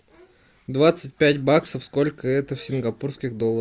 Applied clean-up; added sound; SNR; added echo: none; none; none; none.